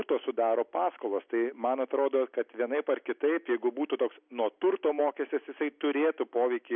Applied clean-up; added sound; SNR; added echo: none; none; none; none.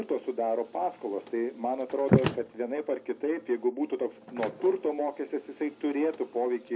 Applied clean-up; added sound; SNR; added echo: none; Slam; 6 dB; reverberation time 0.4 s.